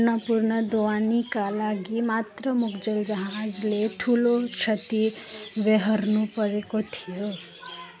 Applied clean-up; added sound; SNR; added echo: none; none; none; none.